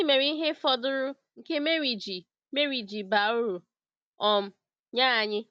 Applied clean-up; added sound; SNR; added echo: none; none; none; none.